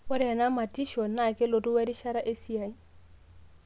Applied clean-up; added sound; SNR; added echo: none; none; none; none.